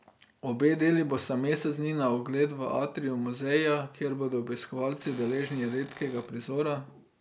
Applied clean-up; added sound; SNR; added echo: none; Cupboard open or close / Door; 19 dB; none.